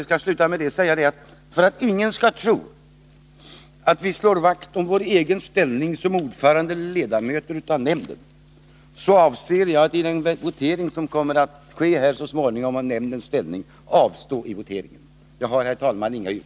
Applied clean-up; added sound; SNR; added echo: none; none; none; none.